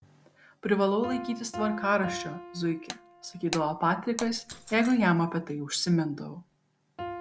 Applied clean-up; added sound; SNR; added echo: none; Shatter + Piano; 13 dB; none.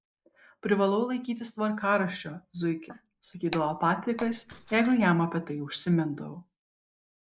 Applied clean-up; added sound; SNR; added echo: neural mask model Resemble Enhance denoiser.